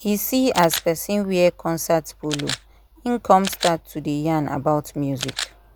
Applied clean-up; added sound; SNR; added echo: none; Camera; 13 dB; none.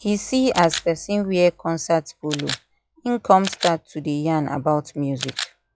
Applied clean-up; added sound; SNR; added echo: classical method log-MMSE.